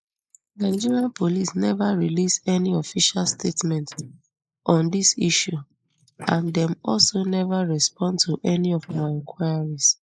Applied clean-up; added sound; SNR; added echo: neural mask model Resemble Enhance denoiser.